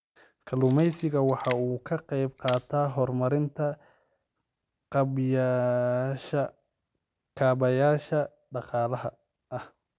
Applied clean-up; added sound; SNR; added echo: none; Camera; 13 dB; none.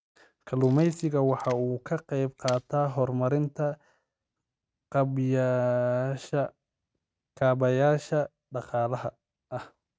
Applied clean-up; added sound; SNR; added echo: neural mask model RNNoise.